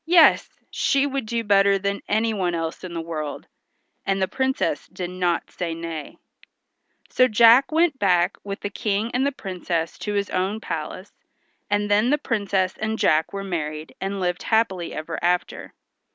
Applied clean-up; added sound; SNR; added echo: none; none; none; none.